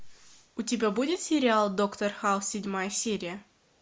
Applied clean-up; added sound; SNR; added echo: none; none; none; none.